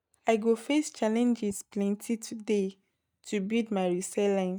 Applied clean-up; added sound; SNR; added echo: neural mask model DeepFilterNet 3.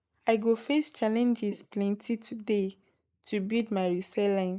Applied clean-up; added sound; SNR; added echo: neural mask model Resemble Enhance denoiser.